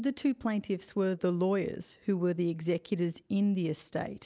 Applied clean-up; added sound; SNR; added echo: none; none; none; none.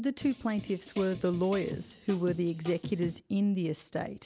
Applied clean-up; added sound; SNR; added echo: none; Drum kit; 13 dB; none.